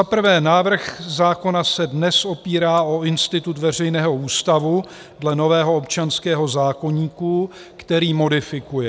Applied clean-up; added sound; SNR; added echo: none; none; none; none.